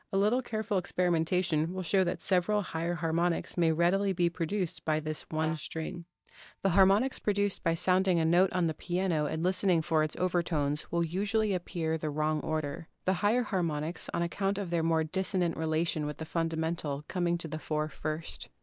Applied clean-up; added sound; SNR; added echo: neural mask model DeepFilterNet 3.